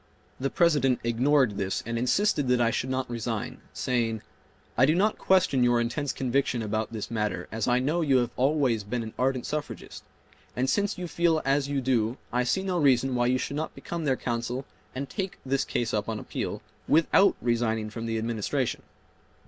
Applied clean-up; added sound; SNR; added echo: none; none; none; none.